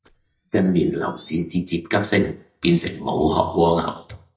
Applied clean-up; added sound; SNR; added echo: neural mask model DeepFilterNet 3.